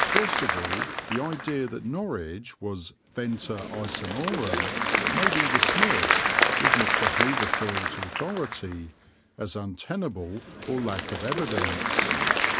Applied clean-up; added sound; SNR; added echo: none; Applause / Crowd; -5 dB; none.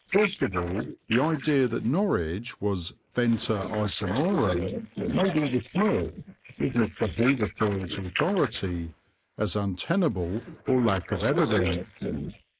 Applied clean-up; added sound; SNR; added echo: neural mask model Resemble Enhance denoiser.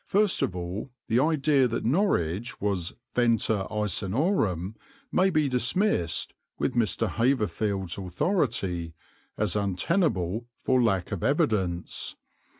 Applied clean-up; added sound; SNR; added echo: none; none; none; none.